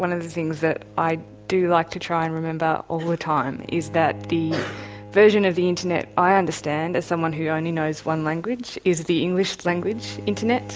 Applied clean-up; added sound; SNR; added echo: none; Bowed string instrument; 19 dB; none.